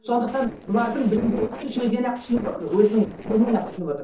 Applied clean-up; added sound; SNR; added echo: neural separator model SepFormer DNS4.